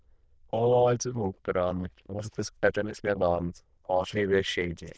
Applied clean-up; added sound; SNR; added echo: neural diffusion model UNIVERSE++.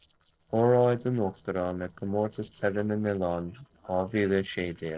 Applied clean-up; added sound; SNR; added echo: neural separator model SepFormer DNS4.